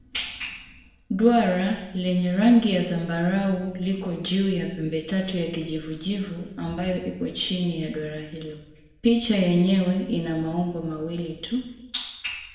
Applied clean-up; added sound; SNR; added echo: none; none; none; reverberation time 0.9 s.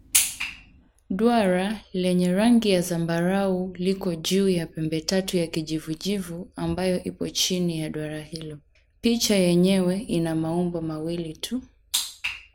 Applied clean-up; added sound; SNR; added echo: none; none; none; none.